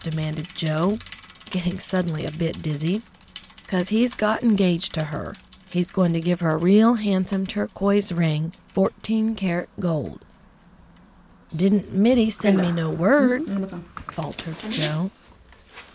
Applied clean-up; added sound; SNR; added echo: none; Bicycle; 13 dB; none.